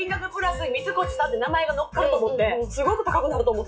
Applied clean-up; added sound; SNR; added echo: classical method WPE with log-MMSE.